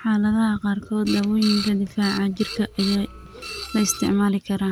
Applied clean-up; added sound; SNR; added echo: none; Printer; 11 dB; none.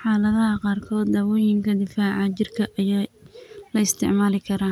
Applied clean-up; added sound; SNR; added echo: none; none; none; none.